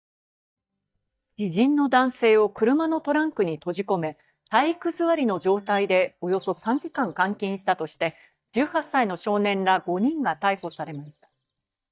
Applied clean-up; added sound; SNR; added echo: neural mask model DeepFilterNet 3.